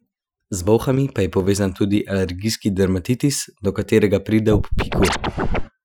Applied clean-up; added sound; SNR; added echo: classical method Wiener filter.